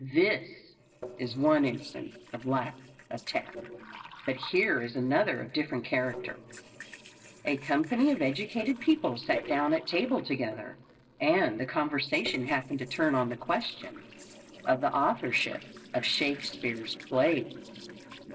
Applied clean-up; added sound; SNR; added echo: neural separator model SepFormer DNS4.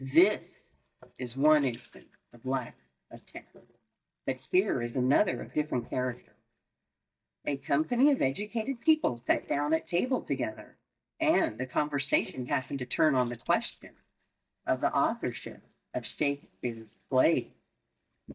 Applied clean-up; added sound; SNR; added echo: neural mask model DeepFilterNet 3.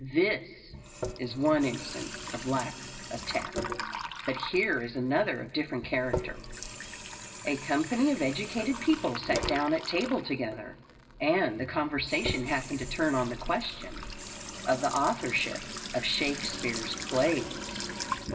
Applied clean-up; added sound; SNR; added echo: none; Sink (filling or washing) / Water tap, faucet; 8 dB; reverberation time 3.0 s.